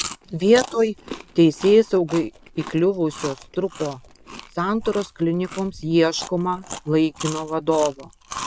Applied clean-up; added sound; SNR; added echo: none; Chewing, mastication; 15 dB; none.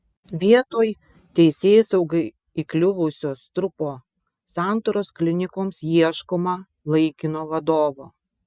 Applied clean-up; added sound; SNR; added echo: none; none; none; none.